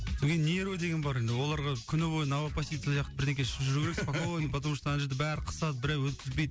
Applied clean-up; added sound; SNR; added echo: none; none; none; none.